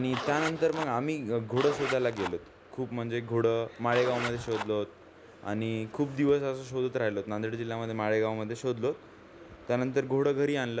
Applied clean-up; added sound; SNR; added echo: none; Zipper (clothing); 7 dB; none.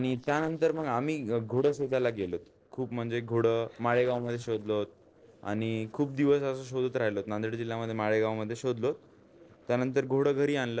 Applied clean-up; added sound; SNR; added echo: neural separator model SepFormer DNS4.